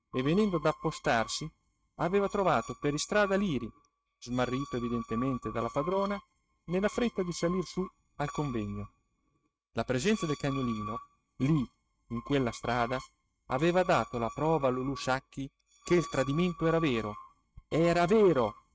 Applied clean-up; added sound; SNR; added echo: neural mask model RNNoise.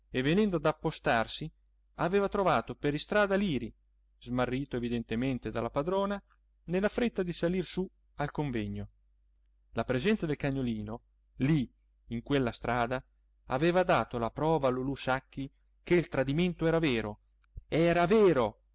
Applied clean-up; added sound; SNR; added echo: none; none; none; none.